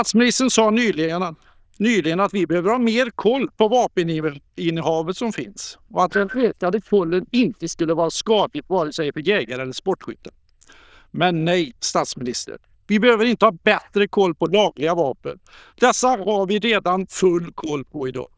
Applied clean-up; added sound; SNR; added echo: neural diffusion model UNIVERSE++.